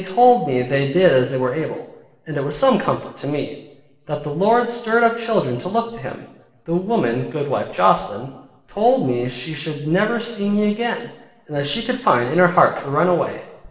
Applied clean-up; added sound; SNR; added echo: none; none; none; reverberation time 1.0 s.